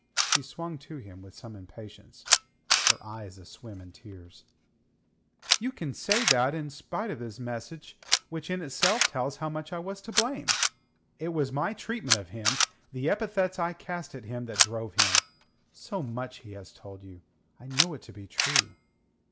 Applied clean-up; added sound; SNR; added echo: none; Camera; -2 dB; none.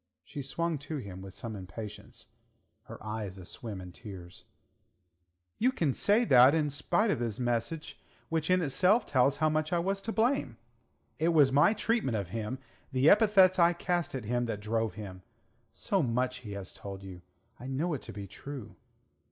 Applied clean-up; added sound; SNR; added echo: none; none; none; none.